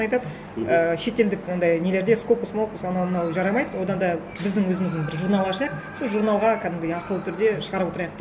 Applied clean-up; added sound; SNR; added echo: none; none; none; none.